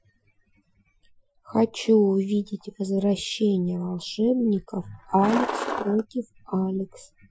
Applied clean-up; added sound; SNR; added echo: classical method Wiener filter.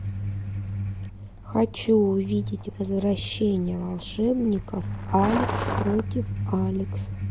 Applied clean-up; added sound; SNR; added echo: none; Truck; 5 dB; none.